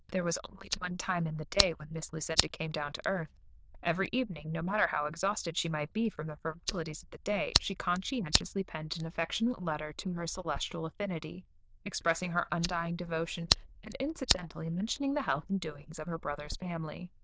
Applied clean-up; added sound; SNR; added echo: neural diffusion model UNIVERSE++.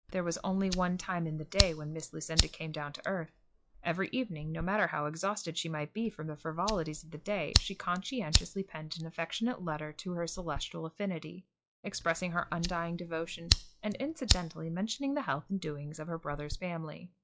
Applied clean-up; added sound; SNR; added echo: classical method log-MMSE.